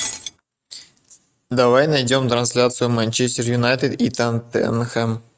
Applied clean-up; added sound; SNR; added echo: neural mask model RNNoise.